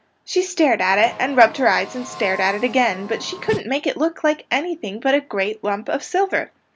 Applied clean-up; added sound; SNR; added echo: none; Car; 15 dB; none.